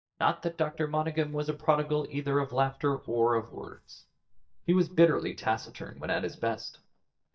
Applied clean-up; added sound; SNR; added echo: neural mask model DeepFilterNet 3.